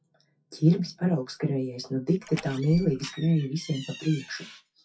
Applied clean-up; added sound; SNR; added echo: classical method WPE with log-MMSE.